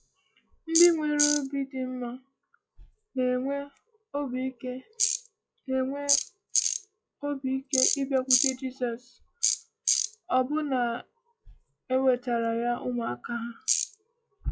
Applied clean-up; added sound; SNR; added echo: classical method log-MMSE.